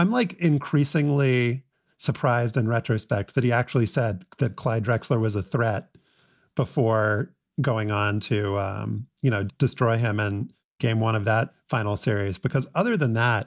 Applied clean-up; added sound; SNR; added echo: none; none; none; none.